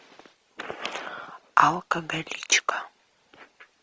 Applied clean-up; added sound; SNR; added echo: none; none; none; none.